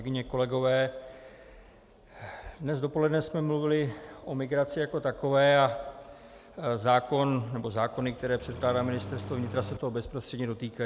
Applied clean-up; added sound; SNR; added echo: none; Engine starting; 12 dB; none.